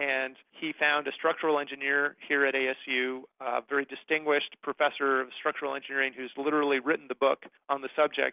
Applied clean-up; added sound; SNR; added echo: none; none; none; none.